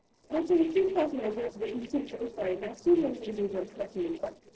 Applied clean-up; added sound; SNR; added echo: neural separator model SepFormer DNS4.